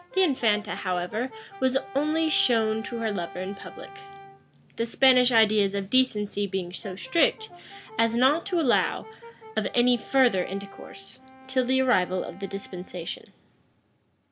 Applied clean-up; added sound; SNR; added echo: none; Brass instrument; 19 dB; none.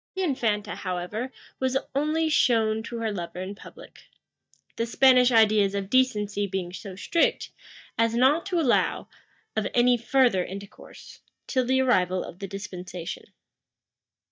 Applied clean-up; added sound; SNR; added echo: neural mask model DeepFilterNet 3.